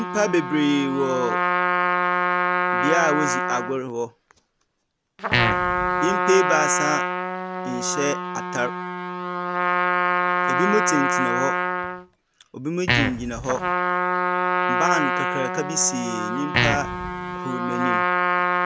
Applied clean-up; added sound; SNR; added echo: none; Trumpet + Fart; -3 dB; none.